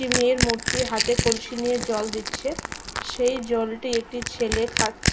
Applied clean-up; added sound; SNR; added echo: none; Crushing; 2 dB; reverberation time 0.3 s.